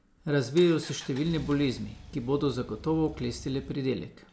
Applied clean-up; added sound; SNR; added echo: none; Engine; 17 dB; none.